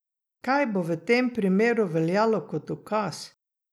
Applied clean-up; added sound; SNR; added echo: none; none; none; none.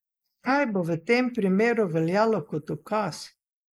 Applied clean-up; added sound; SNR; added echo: neural mask model Resemble Enhance denoiser.